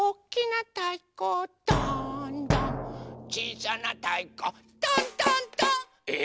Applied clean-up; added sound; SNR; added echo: none; none; none; none.